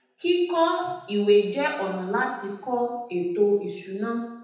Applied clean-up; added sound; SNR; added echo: none; none; none; reverberation time 0.9 s.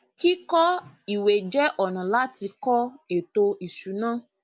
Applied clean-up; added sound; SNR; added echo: none; none; none; none.